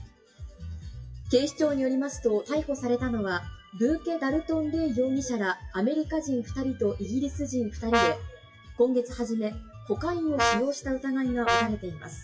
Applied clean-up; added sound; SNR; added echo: classical method WPE with log-MMSE.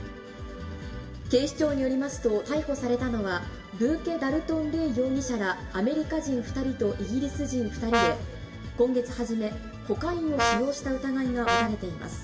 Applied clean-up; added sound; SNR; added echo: none; Brass instrument; -2 dB; reverberation time 1.5 s.